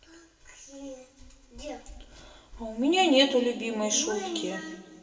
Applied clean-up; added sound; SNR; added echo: none; none; none; reverberation time 2.1 s.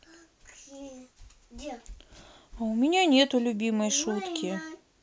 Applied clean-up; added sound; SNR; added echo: none; none; none; none.